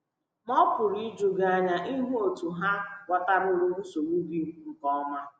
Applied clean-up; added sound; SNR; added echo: none; none; none; none.